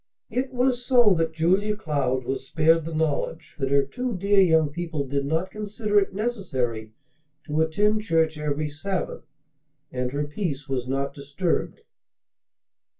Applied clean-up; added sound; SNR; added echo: none; none; none; reverberation time 0.2 s.